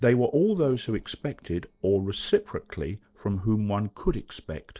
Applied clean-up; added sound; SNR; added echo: neural separator model SepFormer DNS4.